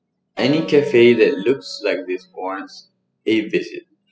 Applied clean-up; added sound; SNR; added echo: classical method spectral subtraction.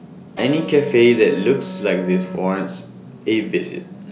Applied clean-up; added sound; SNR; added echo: none; Electric guitar; 12 dB; none.